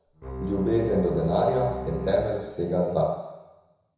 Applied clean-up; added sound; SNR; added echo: none; Bowed string instrument; 9 dB; reverberation time 1.0 s.